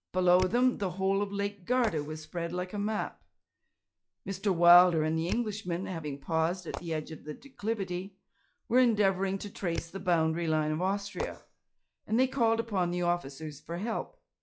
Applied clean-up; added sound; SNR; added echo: classical method log-MMSE.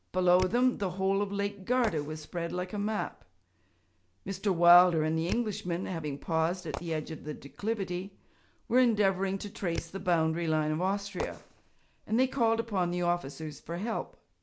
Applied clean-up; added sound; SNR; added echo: none; Fireworks; 16 dB; none.